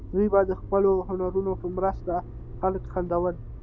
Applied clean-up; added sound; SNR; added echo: none; Motor vehicle (road); 11 dB; none.